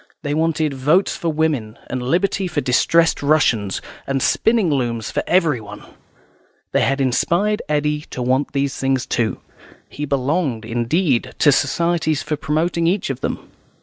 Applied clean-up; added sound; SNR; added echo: none; none; none; none.